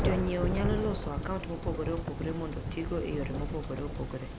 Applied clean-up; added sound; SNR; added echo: none; Thunder; -1 dB; none.